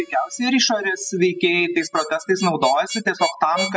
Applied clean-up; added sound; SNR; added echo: classical method spectral subtraction.